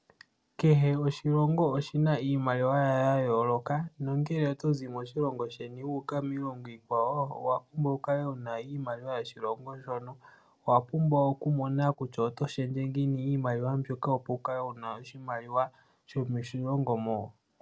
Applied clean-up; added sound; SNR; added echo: none; none; none; none.